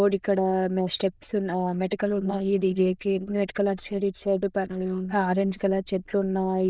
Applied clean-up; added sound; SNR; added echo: neural diffusion model UNIVERSE++.